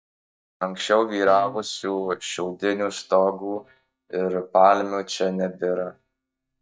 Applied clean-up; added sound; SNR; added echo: neural mask model DeepFilterNet 3.